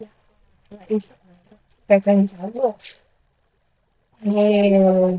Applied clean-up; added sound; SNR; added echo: neural mask model DeepFilterNet 3.